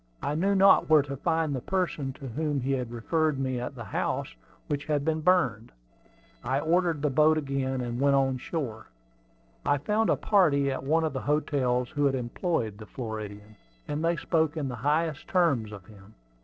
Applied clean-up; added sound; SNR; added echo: neural separator model SepFormer DNS4.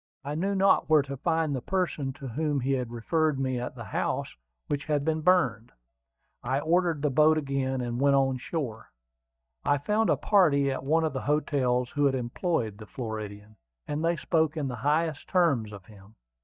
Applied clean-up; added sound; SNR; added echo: neural mask model DeepFilterNet 3.